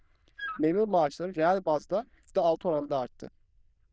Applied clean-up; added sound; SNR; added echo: neural diffusion model UNIVERSE++.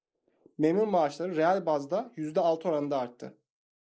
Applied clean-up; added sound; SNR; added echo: neural mask model Resemble Enhance denoiser.